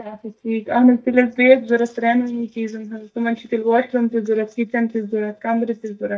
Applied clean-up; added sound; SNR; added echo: neural mask model DeepFilterNet 3.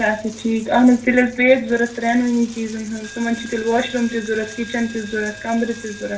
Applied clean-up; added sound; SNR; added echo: none; Coin (dropping); 18 dB; reverberation time 0.3 s.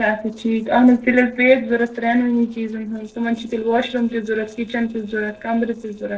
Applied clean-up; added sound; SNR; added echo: neural separator model SepFormer DNS4.